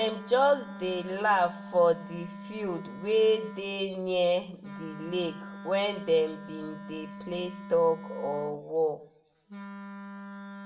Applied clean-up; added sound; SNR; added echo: none; Wind instrument, woodwind instrument; 14 dB; reverberation time 0.5 s.